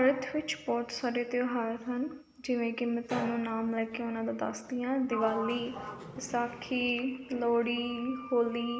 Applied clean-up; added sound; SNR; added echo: none; Sliding door; 13 dB; none.